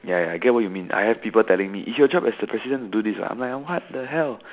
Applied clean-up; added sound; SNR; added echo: none; none; none; none.